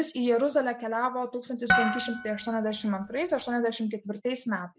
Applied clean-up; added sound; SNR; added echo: none; Harp; 2 dB; none.